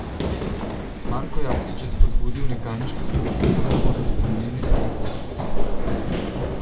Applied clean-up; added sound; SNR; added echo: none; Run; 5 dB; reverberation time 0.2 s.